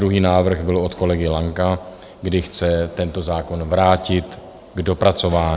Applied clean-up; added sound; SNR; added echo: none; none; none; none.